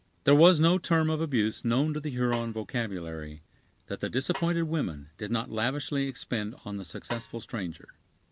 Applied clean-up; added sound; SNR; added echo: none; Snare drum; 17 dB; none.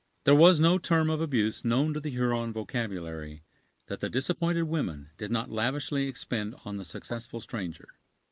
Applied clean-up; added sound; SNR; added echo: neural mask model Resemble Enhance denoiser.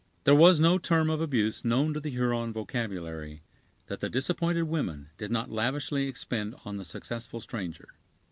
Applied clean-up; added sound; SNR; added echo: none; none; none; none.